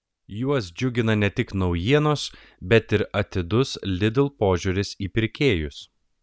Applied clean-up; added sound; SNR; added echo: none; none; none; none.